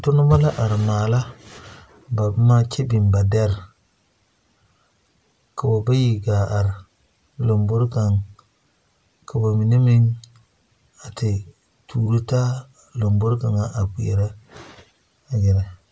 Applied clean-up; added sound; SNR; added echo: none; none; none; none.